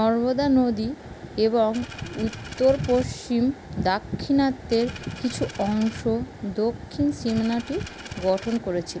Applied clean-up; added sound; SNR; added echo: none; Coin (dropping); 17 dB; none.